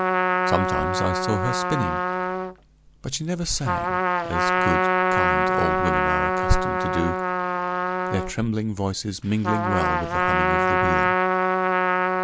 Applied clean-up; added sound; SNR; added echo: none; Trumpet; -5 dB; none.